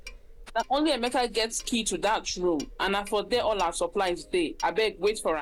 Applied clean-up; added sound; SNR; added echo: none; Clock; 17 dB; none.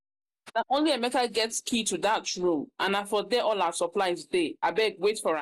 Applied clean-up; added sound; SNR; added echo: none; none; none; none.